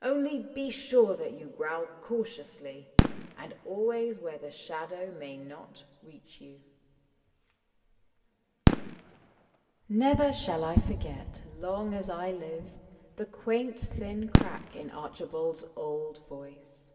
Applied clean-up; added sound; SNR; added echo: none; Fireworks; 2 dB; reverberation time 1.7 s.